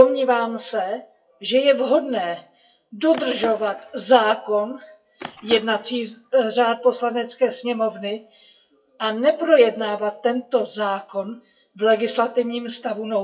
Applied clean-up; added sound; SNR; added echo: classical method WPE with log-MMSE.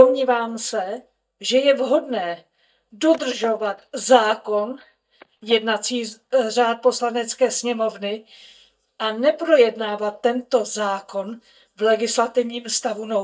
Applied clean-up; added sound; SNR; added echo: neural mask model DeepFilterNet 3.